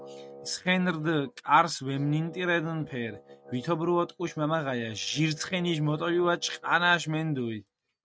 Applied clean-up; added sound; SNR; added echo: neural mask model RNNoise.